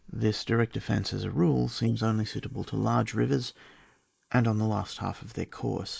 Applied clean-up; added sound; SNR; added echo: neural mask model Resemble Enhance denoiser.